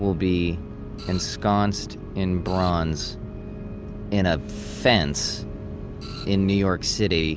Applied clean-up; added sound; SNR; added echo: none; Printer; 19 dB; none.